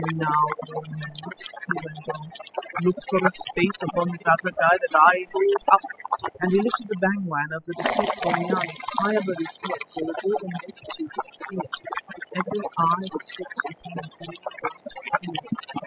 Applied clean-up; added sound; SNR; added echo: classical method spectral subtraction.